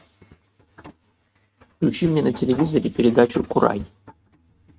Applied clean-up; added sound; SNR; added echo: neural mask model RNNoise.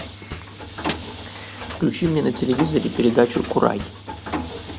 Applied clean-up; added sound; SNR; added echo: none; Mechanisms; 9 dB; none.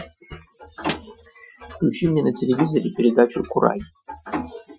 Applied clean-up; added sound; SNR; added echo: classical method Wiener filter.